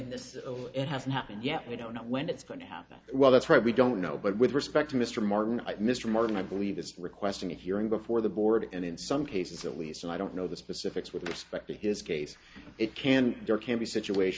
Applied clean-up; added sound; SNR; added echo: none; none; none; none.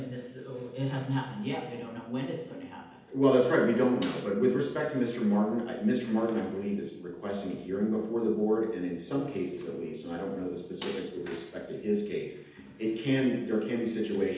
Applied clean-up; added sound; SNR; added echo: none; Snare drum; 15 dB; reverberation time 0.8 s.